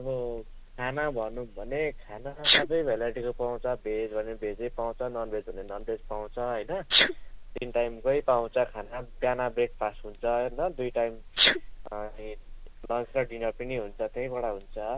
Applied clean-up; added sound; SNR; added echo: none; Sneeze; -2 dB; none.